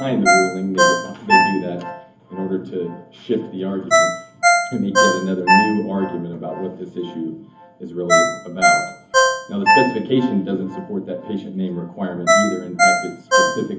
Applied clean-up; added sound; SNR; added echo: none; Ringtone; -4 dB; reverberation time 0.3 s.